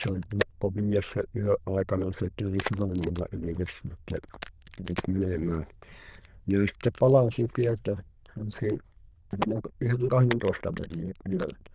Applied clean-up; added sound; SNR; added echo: neural diffusion model UNIVERSE++.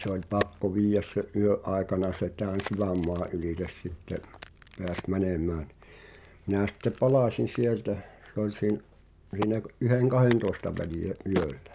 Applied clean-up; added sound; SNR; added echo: none; Crack; 15 dB; none.